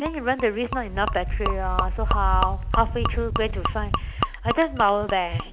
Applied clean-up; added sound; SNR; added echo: none; Thunder / Wind + Gurgling / Liquid; 0 dB; none.